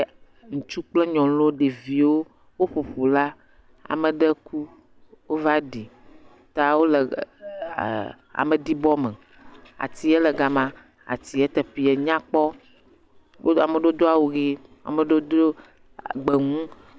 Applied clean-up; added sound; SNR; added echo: none; none; none; none.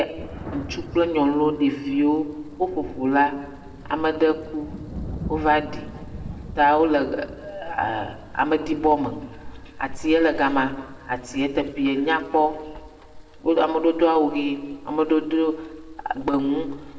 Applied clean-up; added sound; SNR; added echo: none; Thunder; 17 dB; reverberation time 1.1 s.